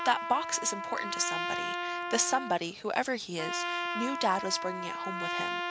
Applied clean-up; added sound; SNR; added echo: none; Trumpet; 3 dB; none.